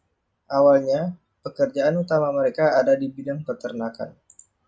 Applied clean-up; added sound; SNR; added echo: none; none; none; none.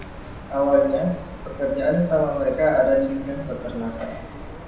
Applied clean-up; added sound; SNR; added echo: none; Chirp, tweet; 13 dB; reverberation time 0.8 s.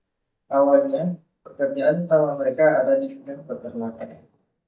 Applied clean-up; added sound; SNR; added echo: neural mask model DeepFilterNet 3.